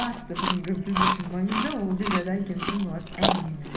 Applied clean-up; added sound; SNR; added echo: none; Chewing, mastication; 0 dB; reverberation time 1.0 s.